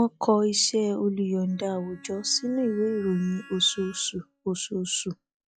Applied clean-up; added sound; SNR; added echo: classical method log-MMSE.